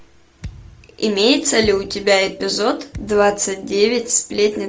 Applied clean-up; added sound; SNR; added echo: none; Thump, thud; 20 dB; none.